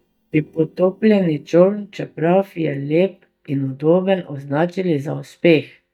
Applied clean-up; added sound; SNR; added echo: neural mask model DeepFilterNet 3.